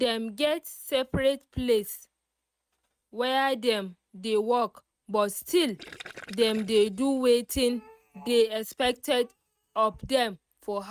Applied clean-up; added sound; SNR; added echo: neural mask model RNNoise.